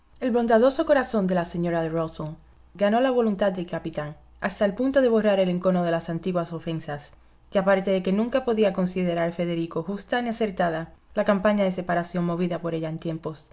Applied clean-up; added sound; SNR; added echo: none; none; none; none.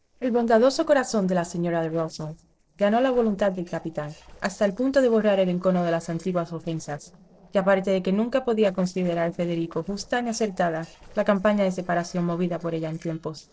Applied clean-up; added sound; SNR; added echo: neural separator model SepFormer DNS4.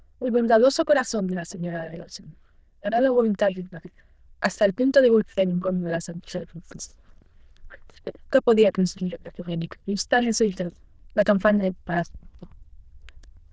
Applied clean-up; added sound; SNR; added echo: neural diffusion model UNIVERSE++.